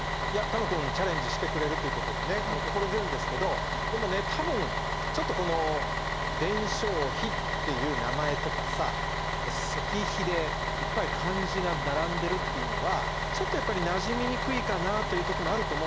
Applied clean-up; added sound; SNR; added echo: none; Bus; -3 dB; none.